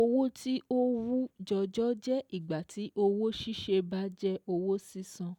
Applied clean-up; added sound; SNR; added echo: none; none; none; none.